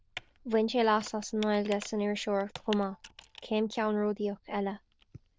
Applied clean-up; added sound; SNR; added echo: neural diffusion model UNIVERSE++.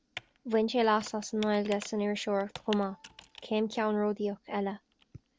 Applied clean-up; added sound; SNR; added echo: none; Computer keyboard; 19 dB; none.